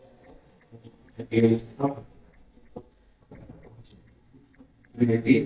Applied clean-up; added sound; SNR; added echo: neural mask model DeepFilterNet 3.